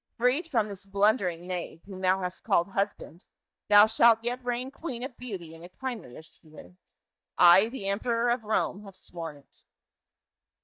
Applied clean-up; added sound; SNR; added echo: neural mask model DeepFilterNet 3.